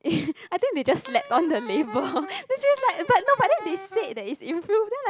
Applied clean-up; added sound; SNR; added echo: none; Wind instrument, woodwind instrument; 15 dB; none.